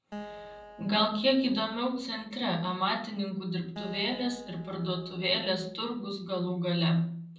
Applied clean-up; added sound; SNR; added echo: none; Acoustic guitar; 18 dB; reverberation time 0.6 s.